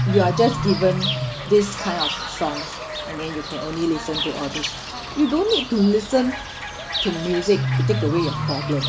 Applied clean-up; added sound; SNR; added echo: none; Bird / Fowl; 4 dB; none.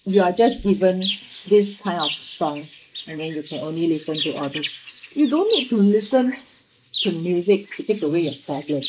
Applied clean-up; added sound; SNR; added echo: neural mask model Resemble Enhance denoiser.